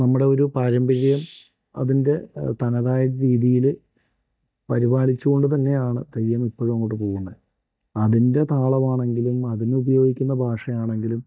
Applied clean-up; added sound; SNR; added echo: neural mask model DeepFilterNet 3.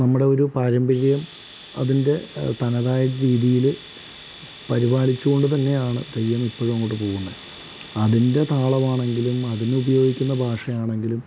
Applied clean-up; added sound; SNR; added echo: none; Domestic sounds, home sounds; 19 dB; none.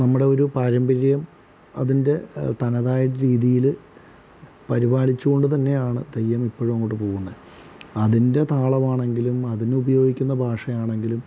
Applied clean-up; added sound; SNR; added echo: none; none; none; none.